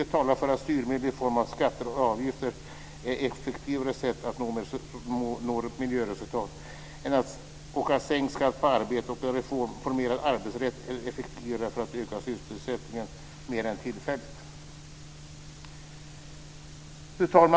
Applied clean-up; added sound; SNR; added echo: none; none; none; none.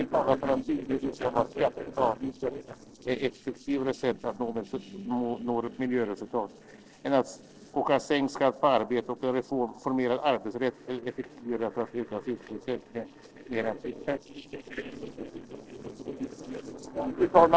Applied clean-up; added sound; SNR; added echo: neural separator model SepFormer DNS4.